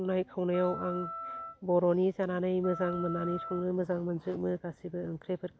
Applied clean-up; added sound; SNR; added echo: none; Wind instrument, woodwind instrument; 12 dB; none.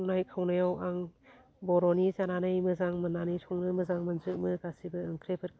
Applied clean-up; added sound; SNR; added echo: none; none; none; none.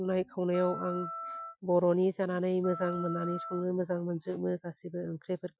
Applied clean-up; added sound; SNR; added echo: classical method Wiener filter.